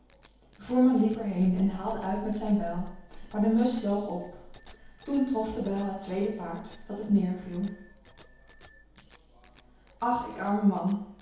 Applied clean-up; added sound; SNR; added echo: none; Bicycle bell; 18 dB; reverberation time 2.2 s.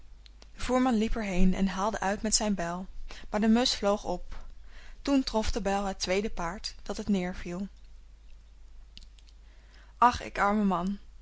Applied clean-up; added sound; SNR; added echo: none; none; none; none.